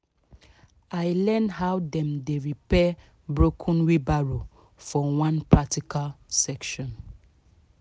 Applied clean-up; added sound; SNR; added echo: none; none; none; none.